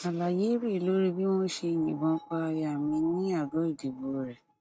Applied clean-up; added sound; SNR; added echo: neural mask model RNNoise.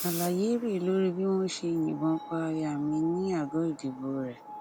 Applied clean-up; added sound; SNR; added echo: none; Screech; 14 dB; none.